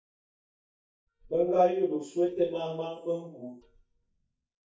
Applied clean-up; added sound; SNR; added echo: neural mask model DeepFilterNet 3.